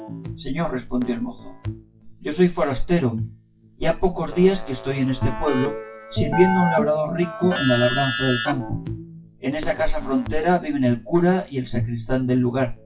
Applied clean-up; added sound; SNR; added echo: classical method WPE with log-MMSE.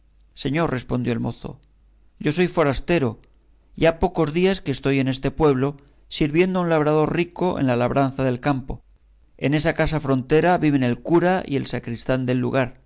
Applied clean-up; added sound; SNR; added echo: none; none; none; none.